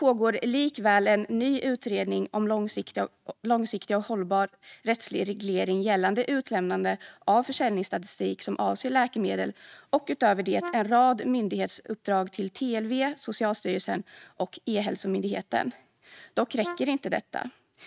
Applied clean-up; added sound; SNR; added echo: neural mask model RNNoise.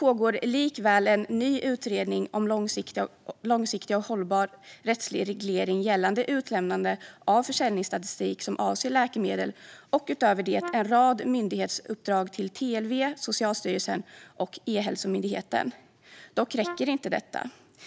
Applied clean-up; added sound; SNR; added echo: none; Brass instrument; 15 dB; none.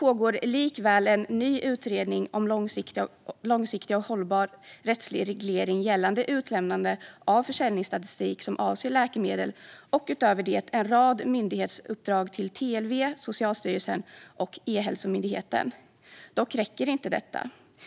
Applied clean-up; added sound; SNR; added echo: none; none; none; none.